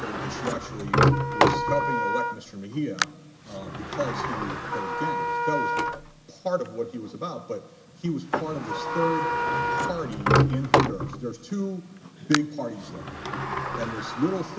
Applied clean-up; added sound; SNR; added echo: none; Sliding door + Wind instrument, woodwind instrument; -5 dB; none.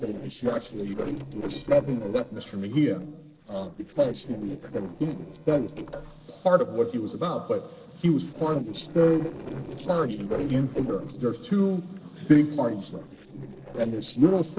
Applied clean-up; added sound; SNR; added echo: neural separator model SepFormer DNS4.